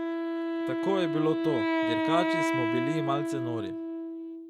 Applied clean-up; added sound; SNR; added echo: none; Wind instrument, woodwind instrument; -3 dB; none.